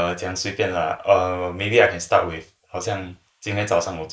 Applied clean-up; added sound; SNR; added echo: neural mask model Resemble Enhance denoiser.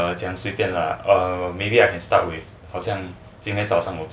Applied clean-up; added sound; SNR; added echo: none; none; none; none.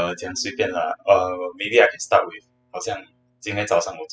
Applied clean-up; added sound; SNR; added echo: classical method spectral subtraction.